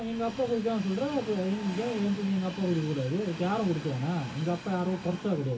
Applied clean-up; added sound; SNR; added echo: none; Train; 12 dB; reverberation time 0.2 s.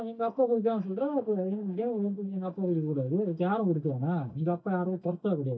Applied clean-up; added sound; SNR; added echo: neural mask model DeepFilterNet 3.